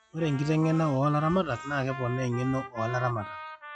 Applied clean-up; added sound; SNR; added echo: classical method log-MMSE.